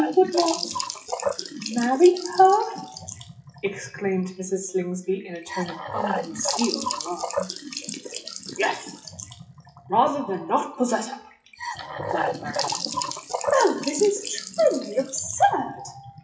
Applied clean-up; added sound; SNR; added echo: classical method WPE with log-MMSE.